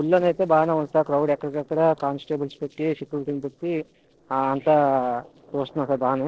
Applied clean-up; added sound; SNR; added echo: neural separator model SepFormer DNS4.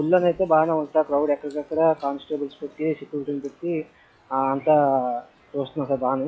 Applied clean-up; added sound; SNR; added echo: classical method log-MMSE.